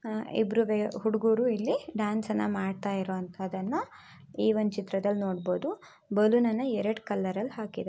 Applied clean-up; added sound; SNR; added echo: none; none; none; none.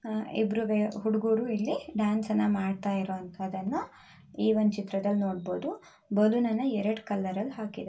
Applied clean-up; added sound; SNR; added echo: none; none; none; reverberation time 0.2 s.